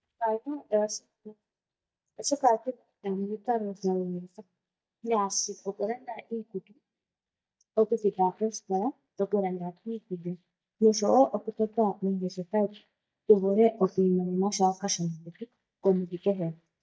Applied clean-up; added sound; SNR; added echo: neural mask model DeepFilterNet 3.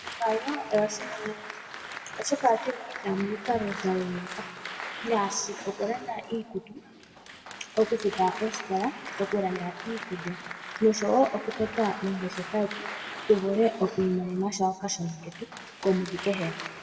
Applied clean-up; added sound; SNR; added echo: none; Applause; 11 dB; reverberation time 1.2 s.